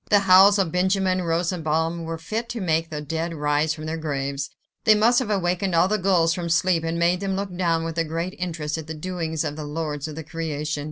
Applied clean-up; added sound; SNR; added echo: none; none; none; none.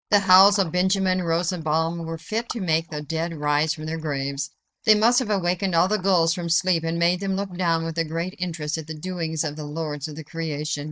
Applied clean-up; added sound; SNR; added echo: neural mask model DeepFilterNet 3.